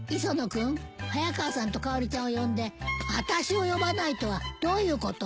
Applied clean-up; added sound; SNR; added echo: none; none; none; none.